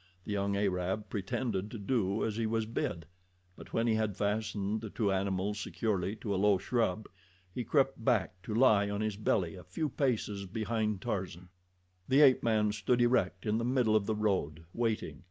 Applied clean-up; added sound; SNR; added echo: none; none; none; none.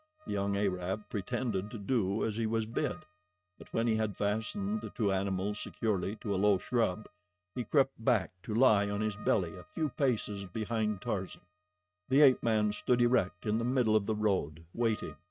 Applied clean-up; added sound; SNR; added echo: neural mask model RNNoise.